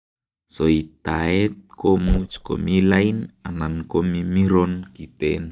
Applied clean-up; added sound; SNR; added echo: neural mask model DeepFilterNet 3.